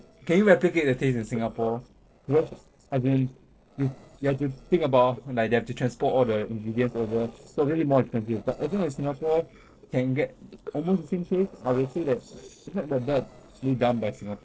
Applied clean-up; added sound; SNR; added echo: neural separator model SepFormer DNS4.